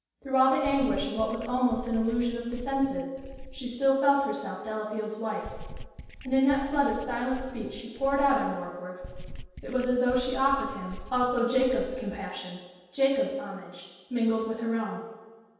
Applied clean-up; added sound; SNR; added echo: none; Writing; 13 dB; reverberation time 1.2 s.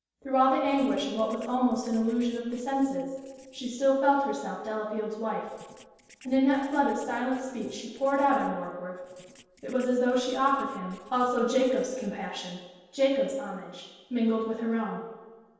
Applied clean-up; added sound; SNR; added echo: neural separator model SepFormer DNS4.